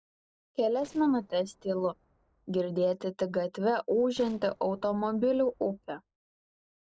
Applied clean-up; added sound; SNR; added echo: neural separator model SepFormer DNS4.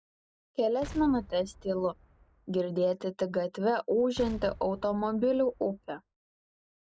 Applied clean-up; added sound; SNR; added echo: none; Explosion; 17 dB; none.